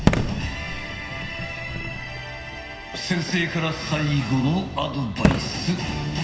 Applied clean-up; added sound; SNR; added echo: none; Fireworks; 2 dB; reverberation time 2.4 s.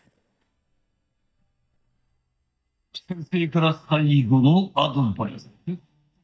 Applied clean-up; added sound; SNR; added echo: neural mask model DeepFilterNet 3.